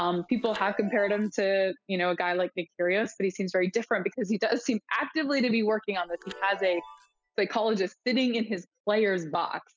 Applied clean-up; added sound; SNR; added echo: classical method spectral subtraction.